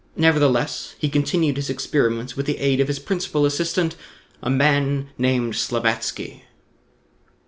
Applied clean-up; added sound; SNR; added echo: none; none; none; none.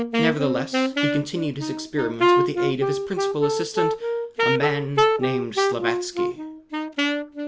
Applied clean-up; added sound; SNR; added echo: none; Wind instrument, woodwind instrument; -5 dB; none.